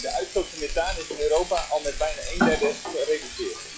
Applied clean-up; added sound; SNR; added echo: classical method log-MMSE.